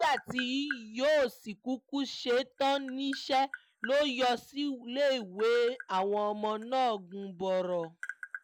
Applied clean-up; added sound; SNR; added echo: none; Tap; 17 dB; none.